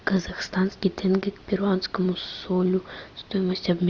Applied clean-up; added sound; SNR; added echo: none; none; none; none.